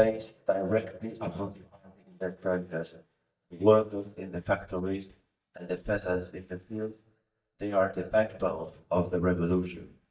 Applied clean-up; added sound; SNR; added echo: neural mask model DeepFilterNet 3.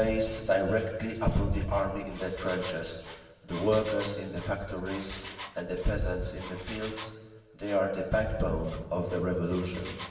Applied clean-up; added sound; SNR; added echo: none; Engine; 17 dB; reverberation time 1.3 s.